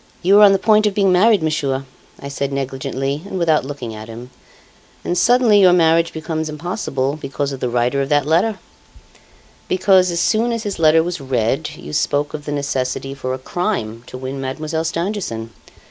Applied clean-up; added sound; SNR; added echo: none; none; none; none.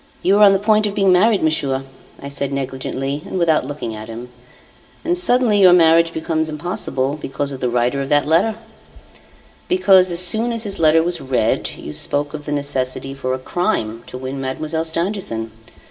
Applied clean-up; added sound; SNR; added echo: none; none; none; reverberation time 1.5 s.